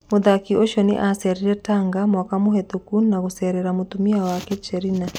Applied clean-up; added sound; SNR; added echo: none; none; none; none.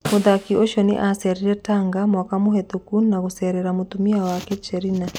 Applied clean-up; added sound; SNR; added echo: none; Snare drum; 15 dB; none.